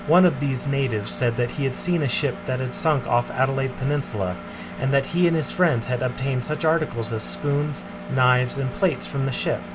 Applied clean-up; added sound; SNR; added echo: none; Engine; 13 dB; none.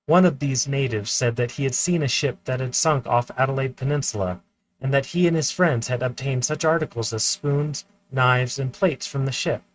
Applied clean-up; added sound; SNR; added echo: neural mask model RNNoise.